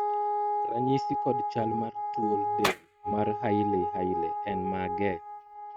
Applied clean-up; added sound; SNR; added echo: neural mask model RNNoise.